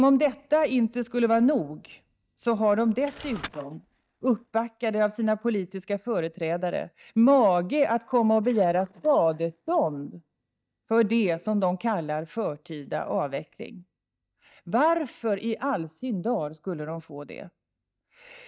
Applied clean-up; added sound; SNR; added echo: neural mask model DeepFilterNet 3.